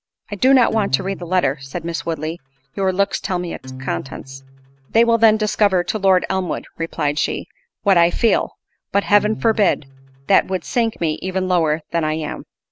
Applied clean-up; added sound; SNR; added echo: none; Acoustic guitar; 18 dB; none.